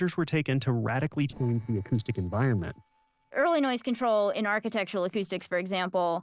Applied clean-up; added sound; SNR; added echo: neural separator model SepFormer DNS4.